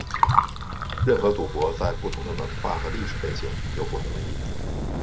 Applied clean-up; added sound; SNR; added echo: none; Gull, seagull / Waves, surf / Siren + Gurgling; -3 dB; none.